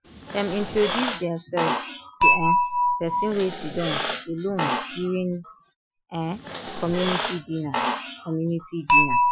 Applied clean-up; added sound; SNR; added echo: classical method Wiener filter.